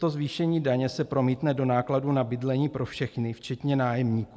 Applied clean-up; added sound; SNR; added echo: none; none; none; none.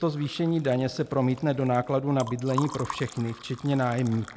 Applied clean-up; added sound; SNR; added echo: none; Liquid; 16 dB; none.